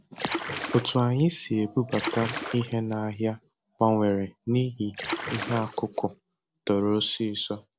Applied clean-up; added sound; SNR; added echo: none; Splash, splatter; 8 dB; none.